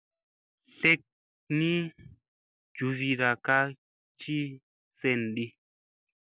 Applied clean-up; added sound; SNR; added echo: none; none; none; none.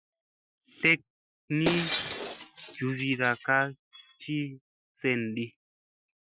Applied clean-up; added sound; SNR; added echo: classical method Wiener filter.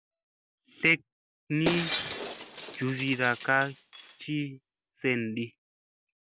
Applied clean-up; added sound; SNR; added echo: none; Shatter; 7 dB; none.